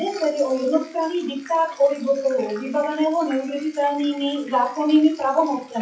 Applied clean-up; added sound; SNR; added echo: classical method WPE with log-MMSE.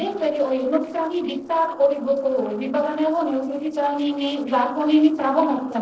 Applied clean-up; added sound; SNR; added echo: neural separator model SepFormer DNS4.